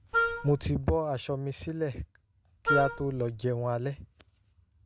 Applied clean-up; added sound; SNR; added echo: none; Wind instrument, woodwind instrument; 1 dB; none.